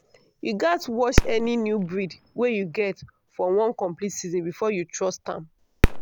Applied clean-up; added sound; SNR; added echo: none; Fireworks; 2 dB; none.